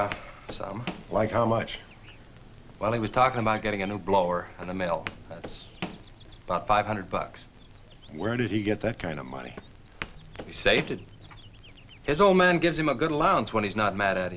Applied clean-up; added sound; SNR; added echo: none; Walk, footsteps; 18 dB; none.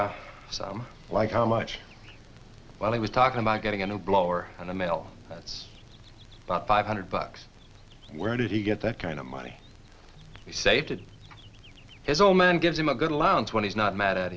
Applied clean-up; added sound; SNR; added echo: none; none; none; none.